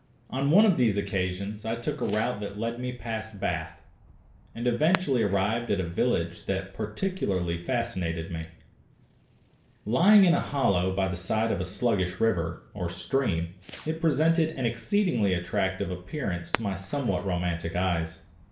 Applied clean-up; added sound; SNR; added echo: none; Fireworks; 19 dB; reverberation time 0.5 s.